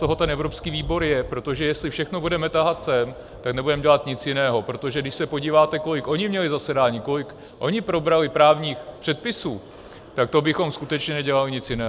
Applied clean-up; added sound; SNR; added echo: none; Thunder; 19 dB; none.